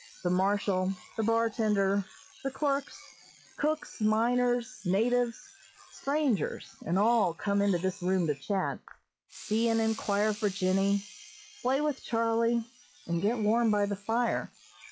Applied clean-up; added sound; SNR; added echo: classical method log-MMSE.